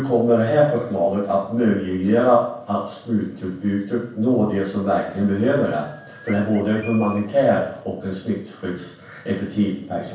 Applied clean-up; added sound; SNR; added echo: none; Bird; 20 dB; reverberation time 0.7 s.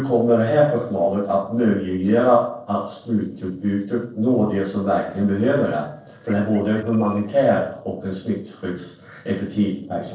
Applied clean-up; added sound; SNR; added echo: neural separator model SepFormer DNS4.